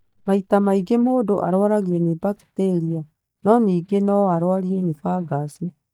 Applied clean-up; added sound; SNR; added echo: neural mask model DeepFilterNet 3.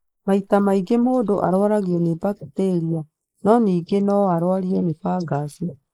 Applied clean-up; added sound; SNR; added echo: neural mask model Resemble Enhance denoiser.